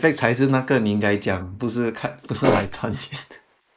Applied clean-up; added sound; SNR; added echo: neural mask model Resemble Enhance denoiser.